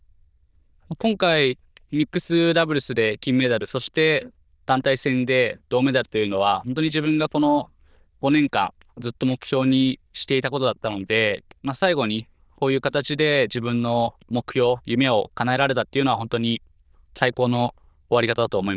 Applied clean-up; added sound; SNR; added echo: neural diffusion model UNIVERSE++.